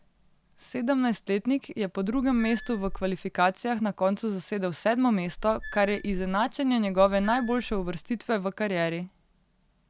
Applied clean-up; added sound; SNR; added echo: none; Squeak / Screech; 11 dB; none.